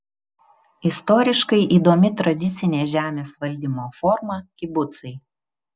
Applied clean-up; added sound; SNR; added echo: none; none; none; none.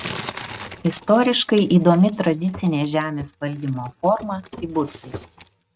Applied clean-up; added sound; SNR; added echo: neural mask model RNNoise.